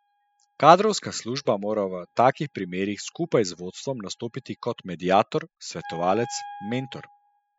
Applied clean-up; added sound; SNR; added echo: classical method spectral subtraction.